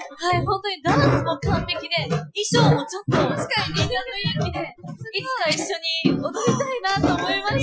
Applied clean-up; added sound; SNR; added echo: classical method Wiener filter.